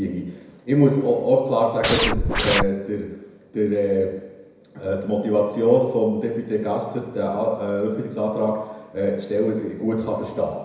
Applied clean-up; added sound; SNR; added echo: none; Scratching (performance technique); -2 dB; reverberation time 0.9 s.